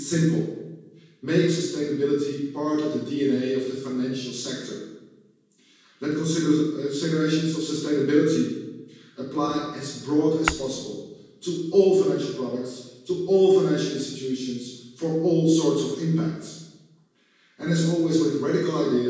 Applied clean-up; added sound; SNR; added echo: none; Tap / Glass; 9 dB; reverberation time 1.2 s.